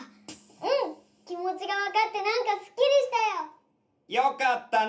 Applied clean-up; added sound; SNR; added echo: none; none; none; reverberation time 0.3 s.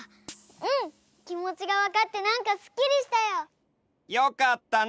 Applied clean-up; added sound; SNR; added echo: none; none; none; none.